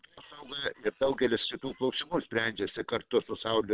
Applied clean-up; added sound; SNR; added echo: neural separator model SepFormer WHAM!.